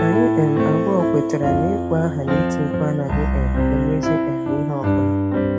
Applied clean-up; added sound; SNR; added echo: none; Piano; -3 dB; none.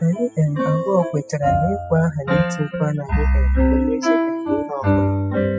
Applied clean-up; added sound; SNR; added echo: classical method spectral subtraction.